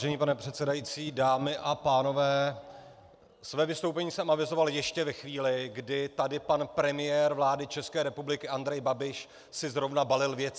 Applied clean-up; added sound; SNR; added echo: none; none; none; none.